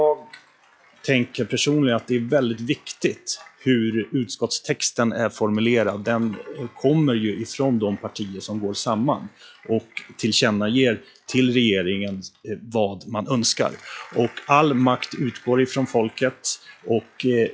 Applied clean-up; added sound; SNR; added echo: classical method log-MMSE.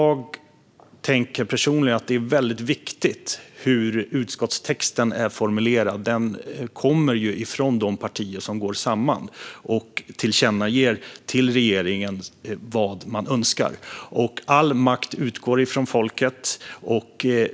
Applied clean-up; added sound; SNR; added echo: none; none; none; none.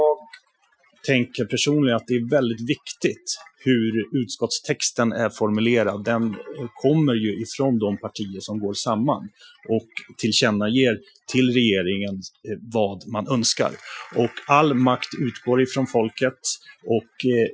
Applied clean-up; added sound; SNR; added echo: classical method Wiener filter.